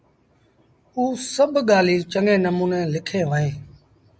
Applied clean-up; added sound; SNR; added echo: none; none; none; none.